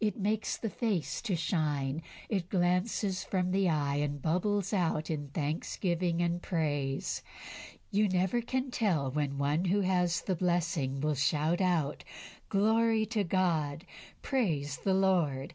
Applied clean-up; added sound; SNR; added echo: none; none; none; none.